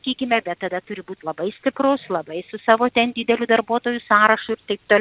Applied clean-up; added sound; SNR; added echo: none; none; none; none.